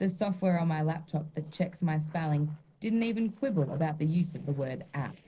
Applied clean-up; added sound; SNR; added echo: neural separator model SepFormer DNS4.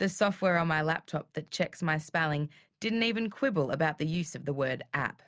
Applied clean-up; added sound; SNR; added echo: none; none; none; none.